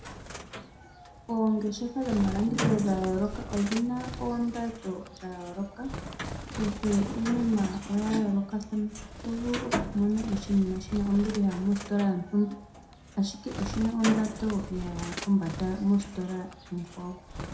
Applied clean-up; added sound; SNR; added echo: none; Bird; 9 dB; reverberation time 0.5 s.